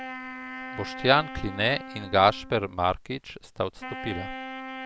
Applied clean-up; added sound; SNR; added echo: none; Wind instrument, woodwind instrument; 11 dB; none.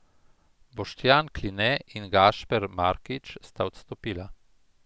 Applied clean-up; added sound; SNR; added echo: none; none; none; none.